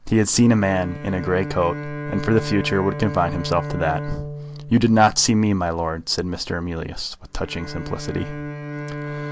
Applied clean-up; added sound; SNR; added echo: none; Bowed string instrument; 10 dB; none.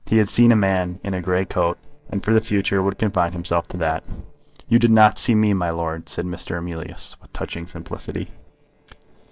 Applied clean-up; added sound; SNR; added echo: neural separator model SepFormer DNS4.